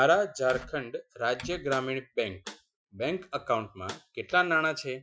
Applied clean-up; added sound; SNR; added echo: classical method Wiener filter.